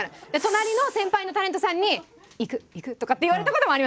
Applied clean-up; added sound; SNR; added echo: none; none; none; none.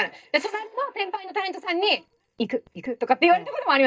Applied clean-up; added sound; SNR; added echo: neural mask model DeepFilterNet 3.